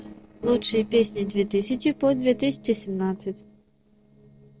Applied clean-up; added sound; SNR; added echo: neural separator model SepFormer DNS4.